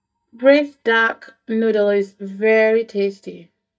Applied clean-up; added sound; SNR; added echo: neural mask model DeepFilterNet 3.